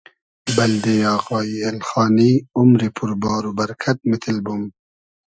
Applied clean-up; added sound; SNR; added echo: classical method Wiener filter.